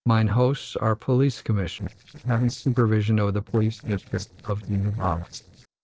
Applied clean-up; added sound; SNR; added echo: neural separator model SepFormer DNS4.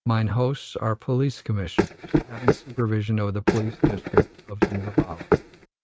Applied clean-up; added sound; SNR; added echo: neural mask model RNNoise.